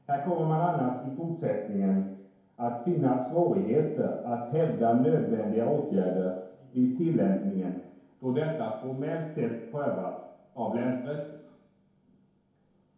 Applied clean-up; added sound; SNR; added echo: none; none; none; reverberation time 1.0 s.